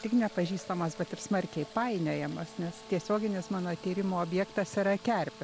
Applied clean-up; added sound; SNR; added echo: none; Fill (with liquid) + Brass instrument; 18 dB; none.